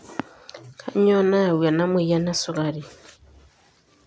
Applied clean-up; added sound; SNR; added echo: none; none; none; none.